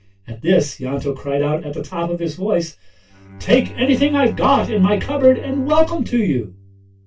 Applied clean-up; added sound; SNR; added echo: none; Bowed string instrument; 18 dB; reverberation time 0.2 s.